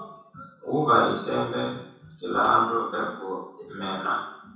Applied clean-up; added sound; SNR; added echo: none; none; none; reverberation time 0.7 s.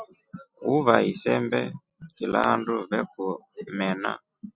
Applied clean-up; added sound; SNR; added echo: none; none; none; none.